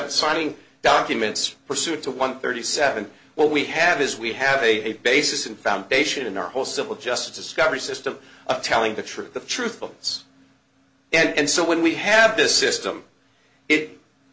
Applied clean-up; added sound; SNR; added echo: none; none; none; none.